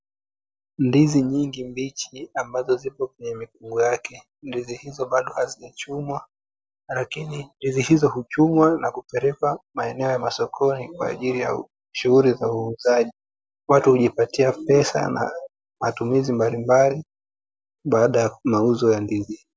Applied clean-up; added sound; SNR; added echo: none; none; none; none.